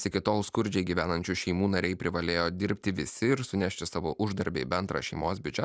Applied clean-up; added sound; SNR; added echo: none; none; none; none.